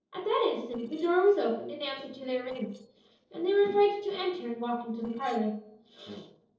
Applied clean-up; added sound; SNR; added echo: neural separator model SepFormer DNS4.